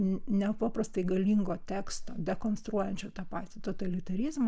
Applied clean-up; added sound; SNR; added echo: none; none; none; none.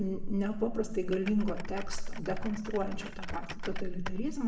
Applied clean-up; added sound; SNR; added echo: none; Typing; 15 dB; reverberation time 0.8 s.